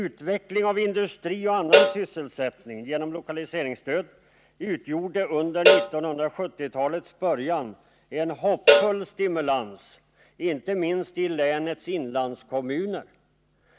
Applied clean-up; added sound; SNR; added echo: none; Cowbell; -3 dB; none.